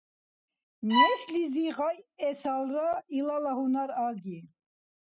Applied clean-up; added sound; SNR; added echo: classical method spectral subtraction.